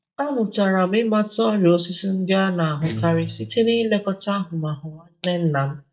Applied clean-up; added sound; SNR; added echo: neural mask model DeepFilterNet 3.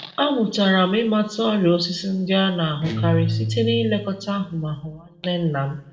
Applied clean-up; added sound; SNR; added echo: none; Guitar; 6 dB; reverberation time 0.8 s.